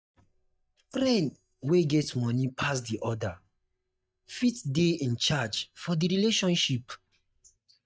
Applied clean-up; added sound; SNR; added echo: neural mask model DeepFilterNet 3.